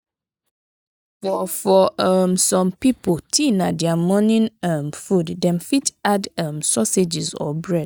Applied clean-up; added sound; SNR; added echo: neural mask model DeepFilterNet 3.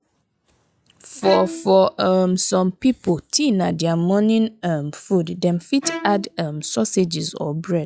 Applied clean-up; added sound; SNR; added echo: classical method log-MMSE.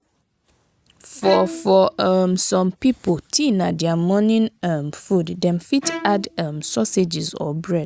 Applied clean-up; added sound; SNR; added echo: none; Bowed string instrument; 15 dB; none.